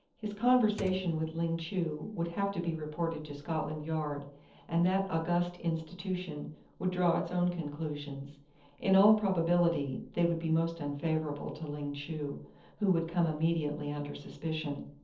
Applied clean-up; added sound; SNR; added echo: neural separator model SepFormer DNS4.